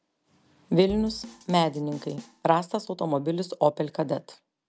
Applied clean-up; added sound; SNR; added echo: none; Drum kit; 18 dB; none.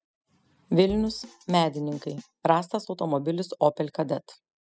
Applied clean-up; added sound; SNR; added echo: classical method spectral subtraction.